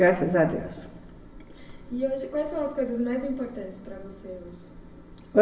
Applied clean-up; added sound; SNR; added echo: none; none; none; reverberation time 1.1 s.